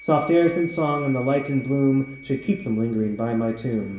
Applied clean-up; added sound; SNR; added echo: none; Wind instrument, woodwind instrument; 19 dB; reverberation time 0.8 s.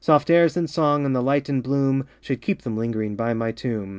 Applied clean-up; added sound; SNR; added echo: none; none; none; none.